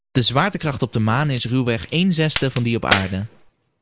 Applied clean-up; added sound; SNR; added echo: none; Crack; 10 dB; none.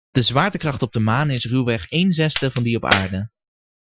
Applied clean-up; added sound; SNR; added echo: classical method Wiener filter.